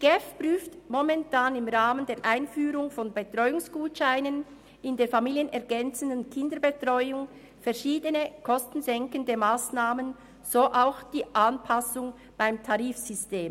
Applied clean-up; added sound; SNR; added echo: none; none; none; none.